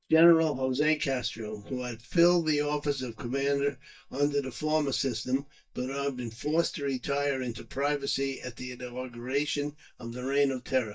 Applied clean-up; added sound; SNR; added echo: neural mask model DeepFilterNet 3.